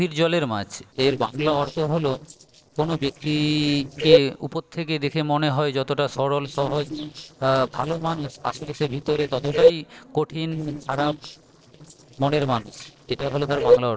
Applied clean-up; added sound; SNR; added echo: neural separator model SepFormer DNS4.